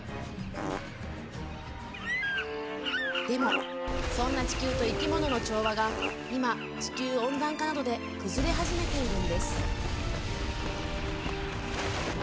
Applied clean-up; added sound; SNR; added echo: none; Fart; 6 dB; none.